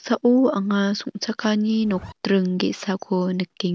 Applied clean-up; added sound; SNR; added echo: none; Zipper (clothing); 17 dB; none.